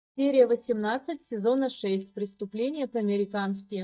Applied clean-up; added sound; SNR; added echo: neural mask model DeepFilterNet 3.